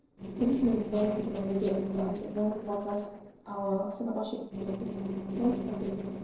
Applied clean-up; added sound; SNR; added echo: neural separator model SepFormer DNS4.